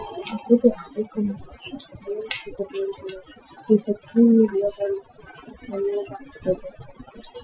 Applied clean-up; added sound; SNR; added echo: classical method Wiener filter.